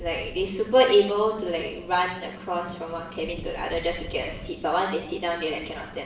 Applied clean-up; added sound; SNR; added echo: none; Wind; 17 dB; reverberation time 0.7 s.